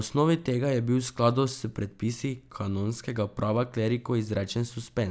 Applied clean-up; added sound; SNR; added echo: none; none; none; none.